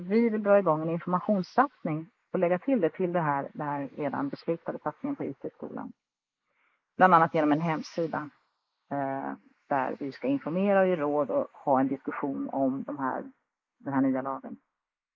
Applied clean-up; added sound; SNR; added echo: neural mask model Resemble Enhance denoiser.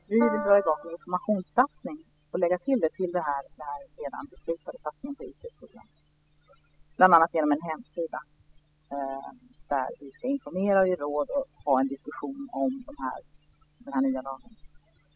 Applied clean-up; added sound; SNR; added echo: classical method spectral subtraction.